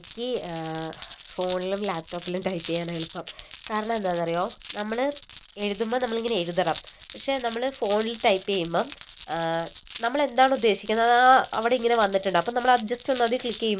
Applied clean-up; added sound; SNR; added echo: none; Glass; 9 dB; none.